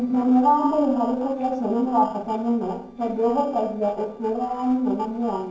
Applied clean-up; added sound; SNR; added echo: neural separator model SepFormer DNS4.